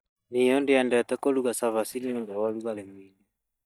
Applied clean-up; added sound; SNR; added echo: neural mask model DeepFilterNet 3.